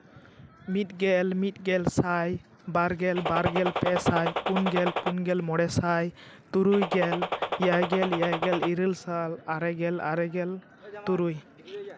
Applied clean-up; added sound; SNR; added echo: none; Gunshot, gunfire; 2 dB; none.